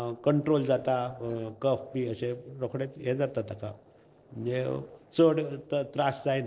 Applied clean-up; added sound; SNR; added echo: neural separator model SepFormer DNS4.